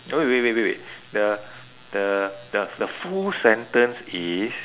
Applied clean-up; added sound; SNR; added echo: none; none; none; none.